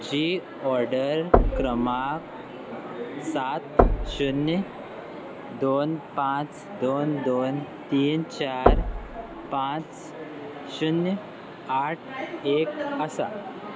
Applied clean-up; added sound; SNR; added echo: none; Knock / Wood; -1 dB; none.